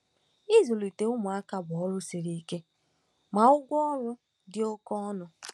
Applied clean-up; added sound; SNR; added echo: none; none; none; none.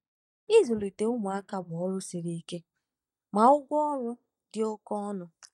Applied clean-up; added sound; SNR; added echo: neural mask model DeepFilterNet 3.